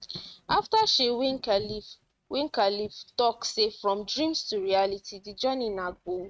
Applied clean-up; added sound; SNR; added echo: neural mask model RNNoise.